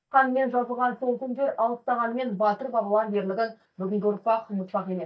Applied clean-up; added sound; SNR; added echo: neural mask model DeepFilterNet 3.